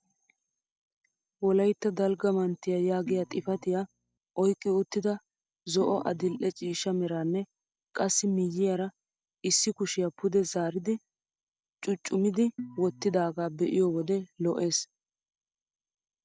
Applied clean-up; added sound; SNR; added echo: neural separator model SepFormer DNS4.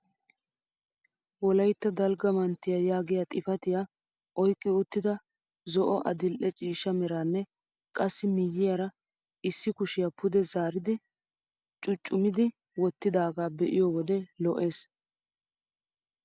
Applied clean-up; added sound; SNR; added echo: none; none; none; none.